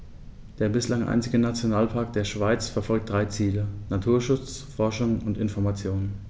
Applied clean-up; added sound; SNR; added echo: none; none; none; none.